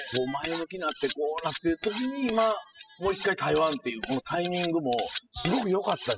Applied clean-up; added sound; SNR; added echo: classical method spectral subtraction.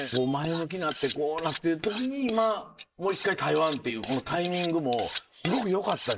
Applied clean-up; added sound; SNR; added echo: neural mask model Resemble Enhance denoiser.